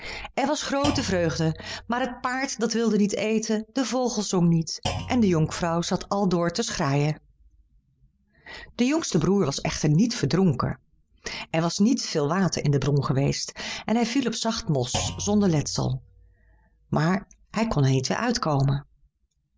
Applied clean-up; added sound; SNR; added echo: none; Thump, thud; 14 dB; none.